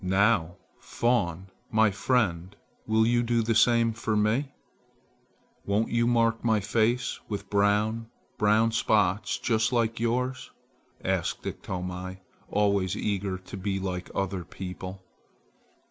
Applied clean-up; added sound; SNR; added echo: none; none; none; none.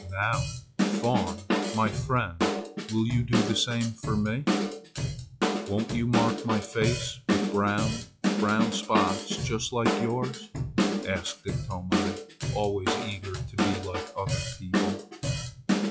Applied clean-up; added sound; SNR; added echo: classical method log-MMSE.